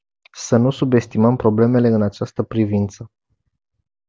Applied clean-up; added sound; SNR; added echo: none; none; none; none.